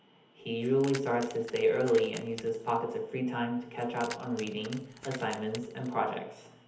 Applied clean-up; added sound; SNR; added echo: none; Keys jangling; 17 dB; reverberation time 0.8 s.